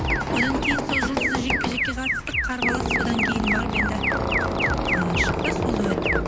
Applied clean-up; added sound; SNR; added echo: none; Alarm + Squeak; -5 dB; none.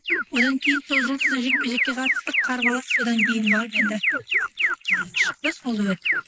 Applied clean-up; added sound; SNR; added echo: neural mask model Resemble Enhance denoiser.